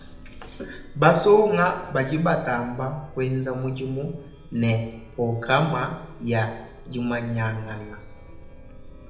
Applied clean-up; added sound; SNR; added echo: none; Chime; 18 dB; reverberation time 0.8 s.